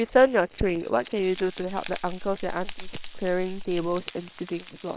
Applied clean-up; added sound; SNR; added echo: neural separator model SepFormer WHAM!.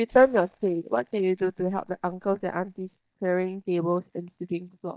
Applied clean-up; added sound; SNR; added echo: neural mask model DeepFilterNet 3.